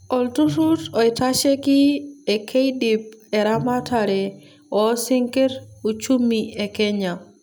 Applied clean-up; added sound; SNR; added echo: none; Bowed string instrument; 19 dB; none.